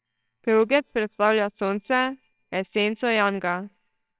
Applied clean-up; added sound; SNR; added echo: neural separator model SepFormer WHAMR!.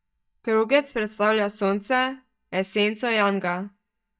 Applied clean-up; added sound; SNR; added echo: neural mask model DeepFilterNet 3.